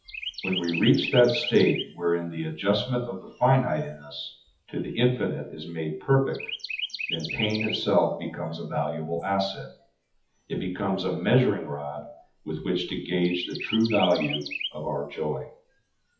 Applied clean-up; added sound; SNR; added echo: classical method WPE with log-MMSE.